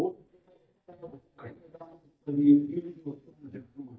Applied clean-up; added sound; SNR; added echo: neural mask model DeepFilterNet 3.